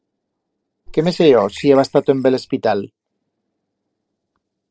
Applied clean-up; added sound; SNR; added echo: neural separator model SepFormer DNS4.